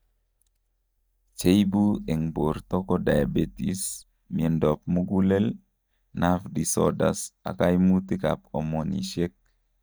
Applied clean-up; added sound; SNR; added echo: neural mask model DeepFilterNet 3.